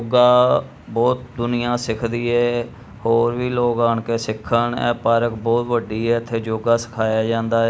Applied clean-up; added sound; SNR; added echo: none; none; none; none.